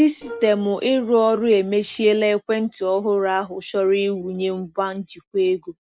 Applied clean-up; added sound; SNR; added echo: neural separator model SepFormer DNS4.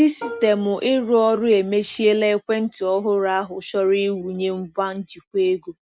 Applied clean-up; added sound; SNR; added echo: none; Plucked string instrument; 17 dB; none.